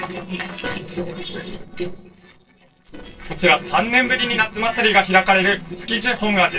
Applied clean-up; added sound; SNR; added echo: neural separator model SepFormer DNS4.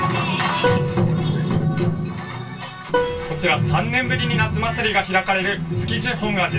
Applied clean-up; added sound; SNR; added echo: none; Plucked string instrument; 7 dB; reverberation time 0.2 s.